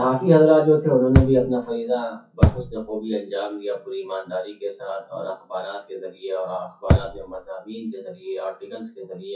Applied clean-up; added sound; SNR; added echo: classical method WPE with log-MMSE.